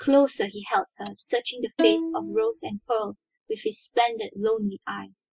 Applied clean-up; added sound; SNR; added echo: classical method spectral subtraction.